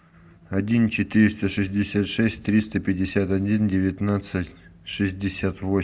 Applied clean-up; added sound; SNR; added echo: none; none; none; none.